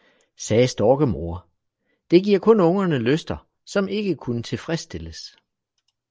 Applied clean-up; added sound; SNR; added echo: none; none; none; none.